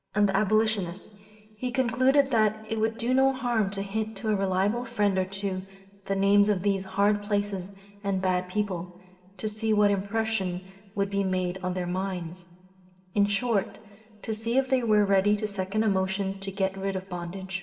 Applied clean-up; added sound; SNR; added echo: none; none; none; reverberation time 2.5 s.